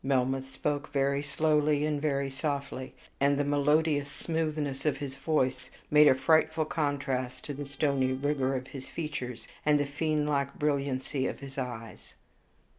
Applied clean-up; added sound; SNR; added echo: neural separator model SepFormer DNS4.